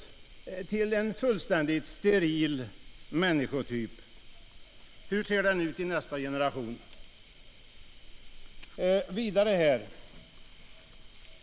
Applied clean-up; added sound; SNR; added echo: none; Cricket; 16 dB; none.